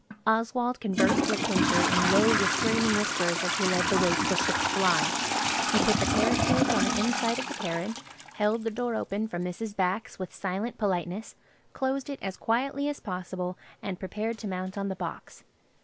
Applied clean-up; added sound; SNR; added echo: none; Trickle, dribble / Toilet flush; 0 dB; none.